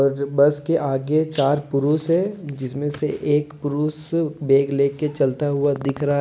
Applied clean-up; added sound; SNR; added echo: none; Rattle (instrument); 14 dB; none.